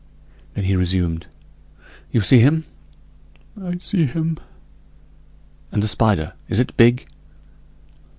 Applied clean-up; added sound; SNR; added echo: none; none; none; none.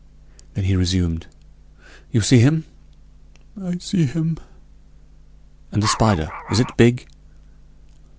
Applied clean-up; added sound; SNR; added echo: none; Dog; 8 dB; none.